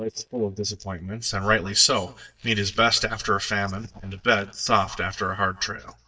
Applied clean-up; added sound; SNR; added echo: neural mask model DeepFilterNet 3.